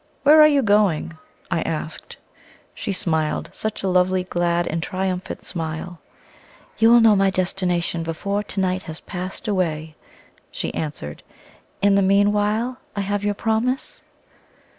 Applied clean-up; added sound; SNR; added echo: none; none; none; none.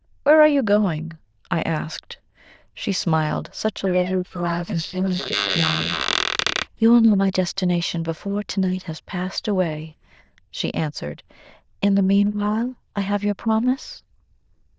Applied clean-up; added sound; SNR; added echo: neural diffusion model UNIVERSE++.